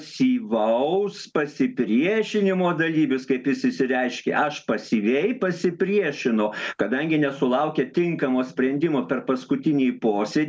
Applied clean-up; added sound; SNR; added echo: none; none; none; none.